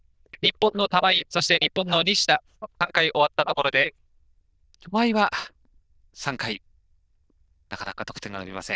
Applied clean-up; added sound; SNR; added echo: neural diffusion model UNIVERSE++.